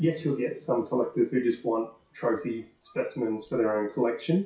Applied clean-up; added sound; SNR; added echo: classical method WPE with log-MMSE.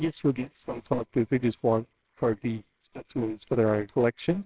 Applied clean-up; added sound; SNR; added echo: neural separator model SepFormer WHAMR!.